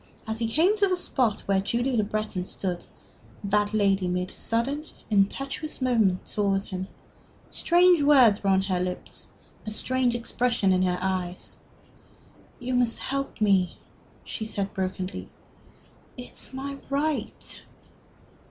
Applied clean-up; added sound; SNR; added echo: none; none; none; none.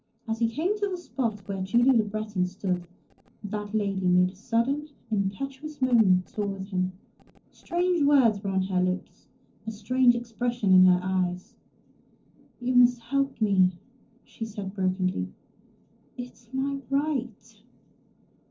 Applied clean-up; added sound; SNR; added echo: neural separator model SepFormer DNS4.